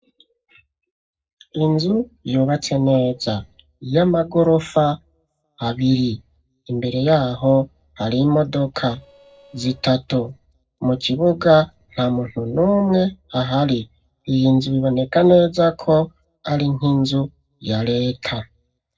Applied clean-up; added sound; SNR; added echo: neural separator model SepFormer DNS4.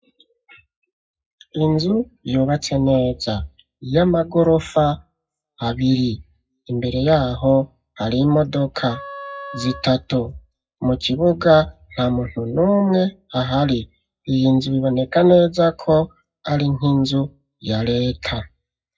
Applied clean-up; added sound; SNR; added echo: classical method WPE with log-MMSE.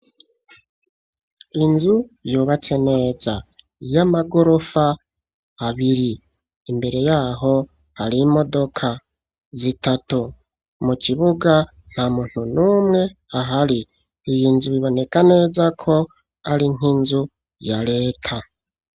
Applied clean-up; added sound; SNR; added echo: none; none; none; none.